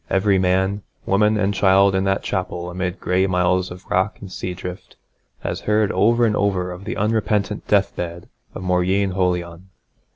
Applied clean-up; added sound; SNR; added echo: none; none; none; none.